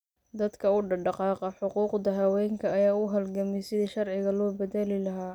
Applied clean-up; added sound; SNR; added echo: none; none; none; none.